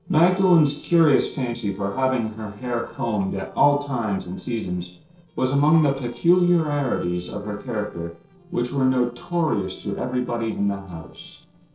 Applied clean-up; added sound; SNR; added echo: neural separator model SepFormer DNS4.